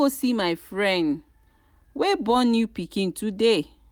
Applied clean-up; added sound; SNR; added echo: none; none; none; none.